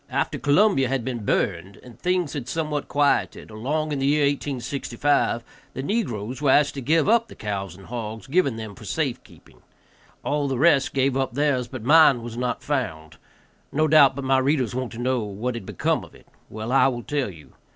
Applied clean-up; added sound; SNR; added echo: none; none; none; none.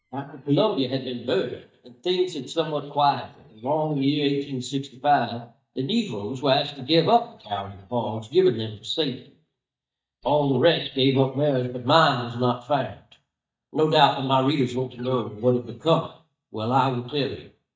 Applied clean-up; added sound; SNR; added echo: neural mask model DeepFilterNet 3.